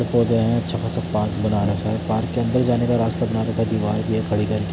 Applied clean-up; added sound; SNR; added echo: none; none; none; none.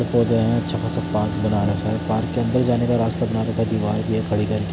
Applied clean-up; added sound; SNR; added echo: none; Bowed string instrument; 15 dB; none.